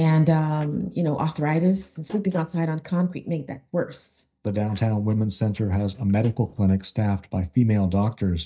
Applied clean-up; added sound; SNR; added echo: neural mask model DeepFilterNet 3.